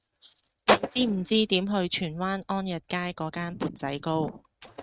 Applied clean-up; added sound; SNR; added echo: neural mask model RNNoise.